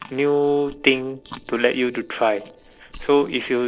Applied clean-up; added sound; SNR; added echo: neural separator model SepFormer DNS4.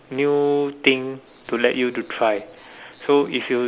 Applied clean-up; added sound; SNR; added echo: none; none; none; none.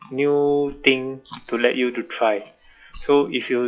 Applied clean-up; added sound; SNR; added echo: classical method log-MMSE.